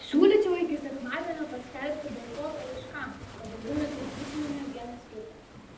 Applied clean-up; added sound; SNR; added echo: none; Waves, surf; 14 dB; reverberation time 0.8 s.